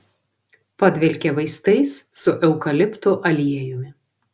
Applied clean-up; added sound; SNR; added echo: none; none; none; none.